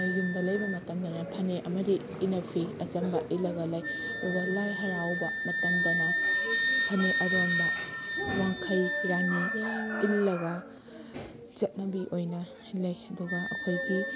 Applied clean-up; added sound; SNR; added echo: none; Wind instrument, woodwind instrument; 2 dB; none.